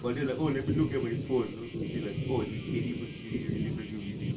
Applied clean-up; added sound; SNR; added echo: none; Thunder; 1 dB; reverberation time 0.2 s.